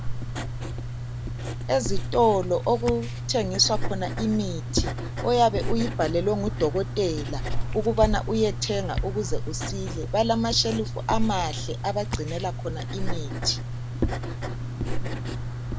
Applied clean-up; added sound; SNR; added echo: none; Writing; 1 dB; none.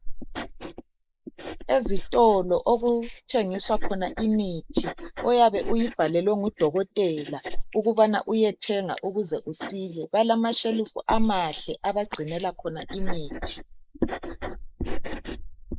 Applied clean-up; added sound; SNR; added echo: neural mask model Resemble Enhance denoiser.